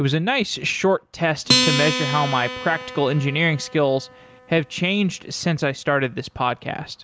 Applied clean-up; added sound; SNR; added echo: none; Acoustic guitar; 6 dB; none.